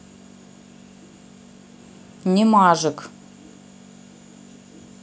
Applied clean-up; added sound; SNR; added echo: none; none; none; none.